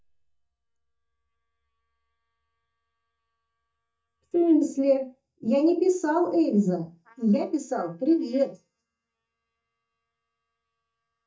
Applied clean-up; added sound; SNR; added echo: neural mask model DeepFilterNet 3.